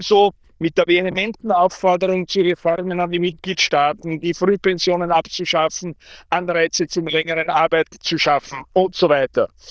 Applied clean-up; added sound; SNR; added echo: neural diffusion model UNIVERSE++.